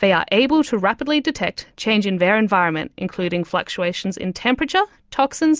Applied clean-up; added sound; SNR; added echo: none; none; none; none.